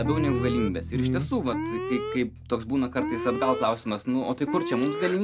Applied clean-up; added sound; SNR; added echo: none; Bowed string instrument + Alarm; 5 dB; none.